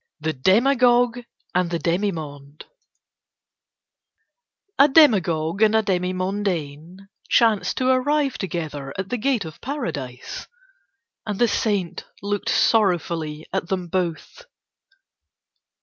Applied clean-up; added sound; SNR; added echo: none; none; none; none.